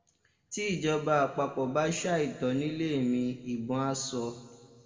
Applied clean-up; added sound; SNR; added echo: none; none; none; reverberation time 1.7 s.